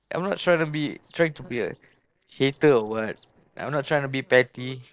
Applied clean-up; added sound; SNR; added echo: neural separator model SepFormer DNS4.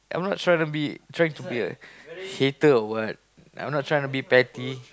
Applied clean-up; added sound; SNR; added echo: none; none; none; none.